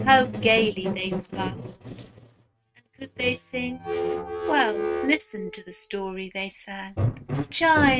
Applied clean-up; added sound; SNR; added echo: neural mask model RNNoise.